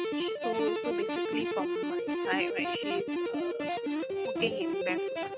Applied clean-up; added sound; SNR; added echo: neural mask model RNNoise.